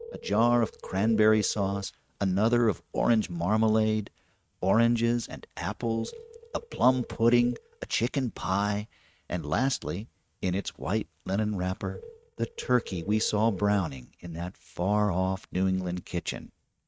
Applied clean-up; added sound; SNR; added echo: neural mask model RNNoise.